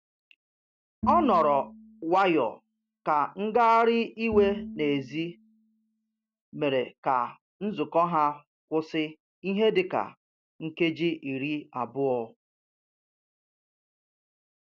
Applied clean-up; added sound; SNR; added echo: none; Bowed string instrument; 10 dB; none.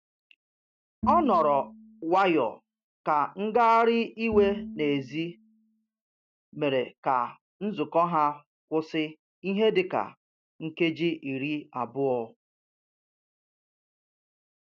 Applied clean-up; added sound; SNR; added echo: neural mask model RNNoise.